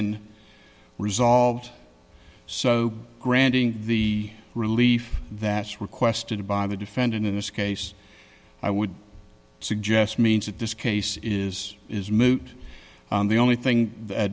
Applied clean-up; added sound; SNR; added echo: none; none; none; none.